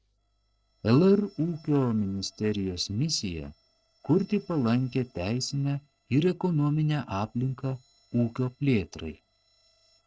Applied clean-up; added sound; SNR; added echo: neural separator model SepFormer DNS4.